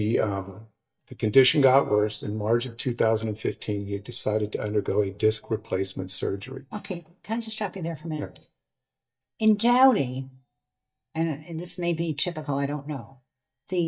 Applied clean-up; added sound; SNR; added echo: neural mask model DeepFilterNet 3.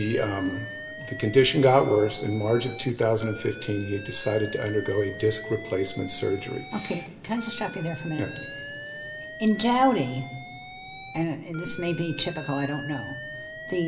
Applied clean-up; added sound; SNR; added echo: none; Alarm; 13 dB; reverberation time 0.8 s.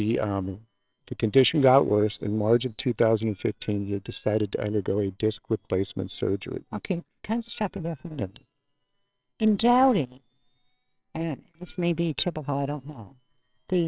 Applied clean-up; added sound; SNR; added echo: neural separator model SepFormer WHAMR!.